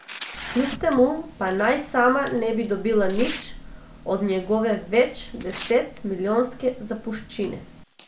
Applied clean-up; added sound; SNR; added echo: none; Tearing; 17 dB; none.